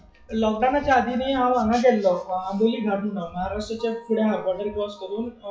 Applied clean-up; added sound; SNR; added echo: classical method WPE with log-MMSE.